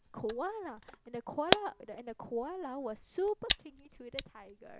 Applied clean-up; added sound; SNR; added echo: none; Camera; 0 dB; none.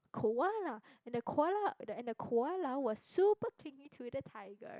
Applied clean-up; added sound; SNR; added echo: none; none; none; none.